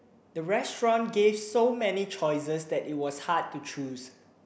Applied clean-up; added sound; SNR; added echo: none; none; none; none.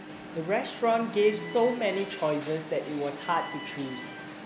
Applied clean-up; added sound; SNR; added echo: none; Alarm; 11 dB; none.